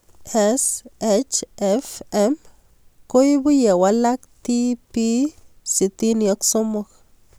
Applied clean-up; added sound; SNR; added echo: none; none; none; none.